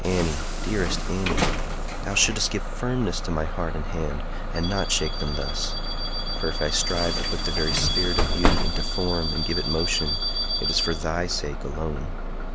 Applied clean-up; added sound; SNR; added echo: none; Bus / Alarm; -3 dB; none.